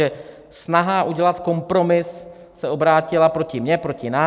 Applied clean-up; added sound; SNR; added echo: none; none; none; none.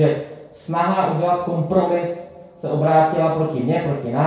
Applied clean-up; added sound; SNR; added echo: none; none; none; reverberation time 0.6 s.